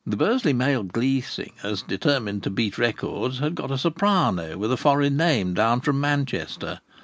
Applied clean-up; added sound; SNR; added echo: neural mask model Resemble Enhance denoiser.